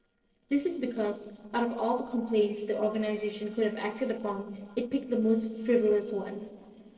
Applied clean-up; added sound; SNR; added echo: neural separator model SepFormer DNS4.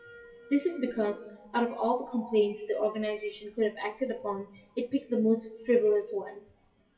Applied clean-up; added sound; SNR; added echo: classical method WPE with log-MMSE.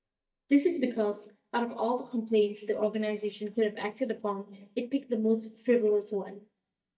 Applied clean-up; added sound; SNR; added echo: neural mask model DeepFilterNet 3.